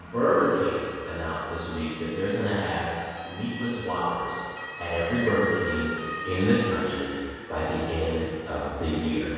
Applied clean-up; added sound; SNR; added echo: none; Motor vehicle (road) / Siren; 12 dB; reverberation time 1.9 s.